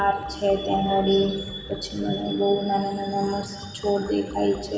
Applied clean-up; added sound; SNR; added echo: none; Liquid; 19 dB; reverberation time 1.1 s.